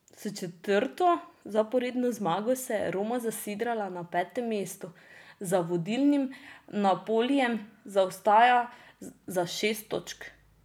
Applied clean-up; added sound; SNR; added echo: none; none; none; none.